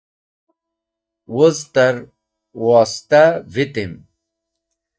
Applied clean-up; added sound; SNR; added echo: neural mask model DeepFilterNet 3.